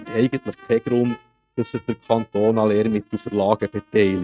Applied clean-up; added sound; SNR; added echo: neural mask model RNNoise.